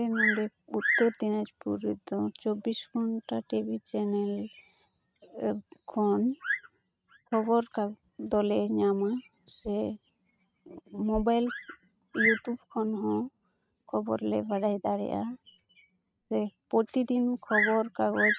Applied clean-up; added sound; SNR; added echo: neural mask model RNNoise.